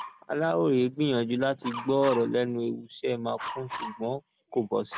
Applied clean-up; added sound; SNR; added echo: none; Dog; 14 dB; none.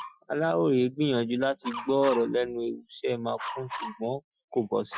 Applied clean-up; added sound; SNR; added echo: classical method Wiener filter.